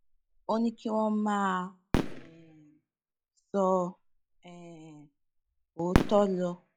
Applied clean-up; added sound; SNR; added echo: classical method log-MMSE.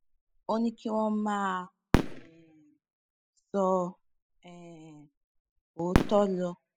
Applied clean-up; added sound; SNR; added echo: classical method spectral subtraction.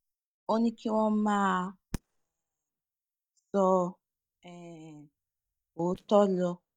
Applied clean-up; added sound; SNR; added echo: neural mask model DeepFilterNet 3.